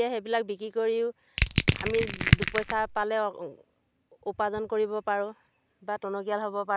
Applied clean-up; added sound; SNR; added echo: none; Crushing; -4 dB; none.